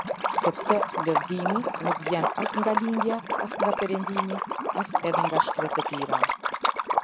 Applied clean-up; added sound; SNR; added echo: none; Liquid; -3 dB; none.